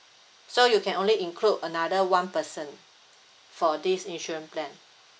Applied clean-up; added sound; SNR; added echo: none; none; none; none.